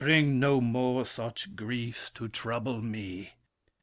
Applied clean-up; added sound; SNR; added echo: none; none; none; none.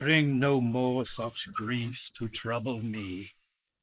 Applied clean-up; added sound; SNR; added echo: neural mask model Resemble Enhance denoiser.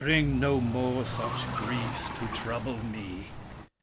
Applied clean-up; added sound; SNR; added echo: none; Car; 5 dB; none.